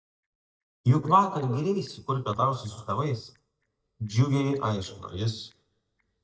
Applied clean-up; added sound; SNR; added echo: neural mask model DeepFilterNet 3.